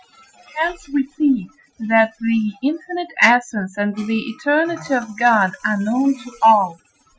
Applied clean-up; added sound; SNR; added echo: classical method Wiener filter.